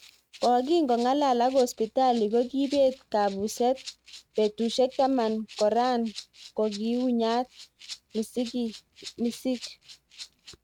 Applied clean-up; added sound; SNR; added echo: neural mask model RNNoise.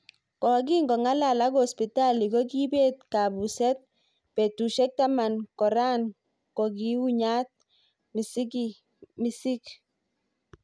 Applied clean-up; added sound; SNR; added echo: none; none; none; none.